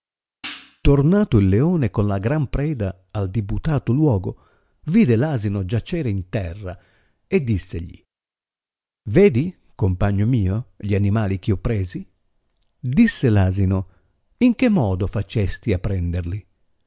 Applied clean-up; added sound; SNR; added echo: none; Hi-hat; 19 dB; none.